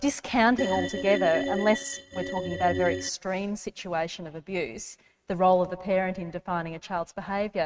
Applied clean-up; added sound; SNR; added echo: neural mask model RNNoise.